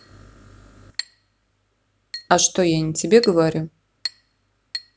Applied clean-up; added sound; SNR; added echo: none; Chink, clink; 15 dB; none.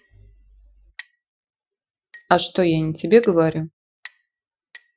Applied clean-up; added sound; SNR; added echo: classical method Wiener filter.